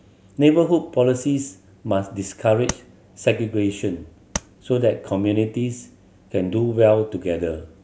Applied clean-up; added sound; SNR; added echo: none; Tap; 9 dB; none.